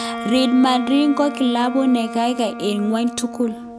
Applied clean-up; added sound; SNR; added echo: none; Wind instrument, woodwind instrument; 11 dB; none.